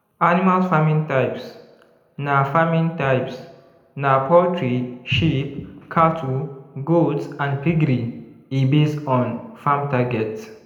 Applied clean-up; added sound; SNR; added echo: none; none; none; reverberation time 0.8 s.